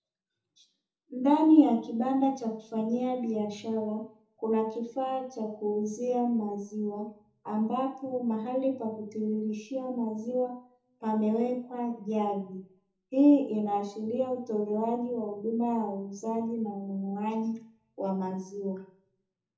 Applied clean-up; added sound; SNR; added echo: none; none; none; reverberation time 0.6 s.